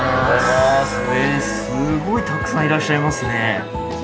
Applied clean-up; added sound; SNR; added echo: none; Wind instrument, woodwind instrument; 10 dB; none.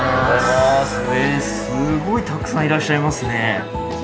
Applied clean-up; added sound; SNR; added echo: none; none; none; none.